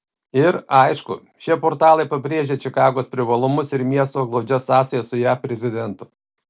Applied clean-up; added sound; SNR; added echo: none; none; none; none.